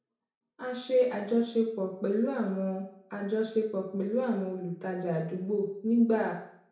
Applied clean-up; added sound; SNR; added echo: none; none; none; reverberation time 0.6 s.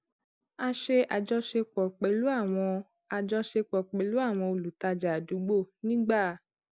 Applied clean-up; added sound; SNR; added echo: none; none; none; none.